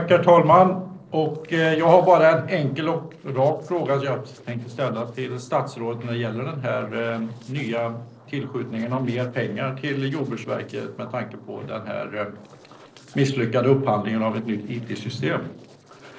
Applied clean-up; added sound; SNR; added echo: neural separator model SepFormer DNS4.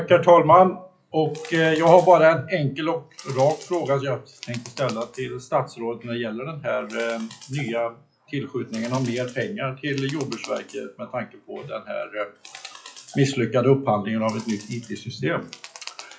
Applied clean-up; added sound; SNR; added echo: classical method WPE with log-MMSE.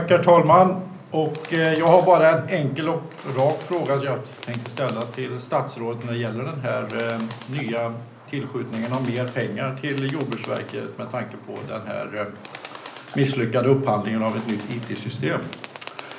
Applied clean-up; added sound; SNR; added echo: none; Bird; 18 dB; reverberation time 0.5 s.